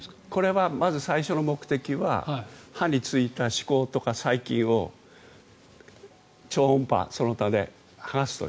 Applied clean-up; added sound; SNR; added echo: none; none; none; none.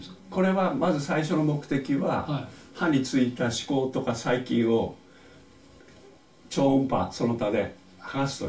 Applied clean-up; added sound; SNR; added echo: none; none; none; reverberation time 0.2 s.